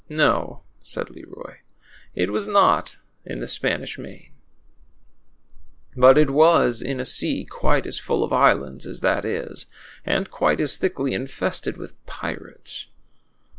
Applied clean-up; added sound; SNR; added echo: none; none; none; none.